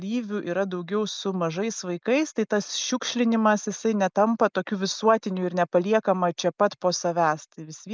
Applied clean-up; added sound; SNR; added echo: none; none; none; none.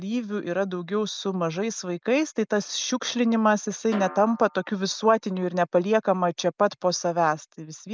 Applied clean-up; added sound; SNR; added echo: none; Snare drum; 17 dB; none.